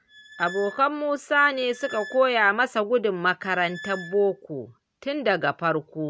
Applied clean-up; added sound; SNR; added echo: none; Squeak; 17 dB; none.